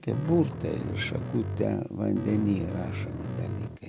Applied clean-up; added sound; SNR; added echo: none; Bass guitar; 5 dB; none.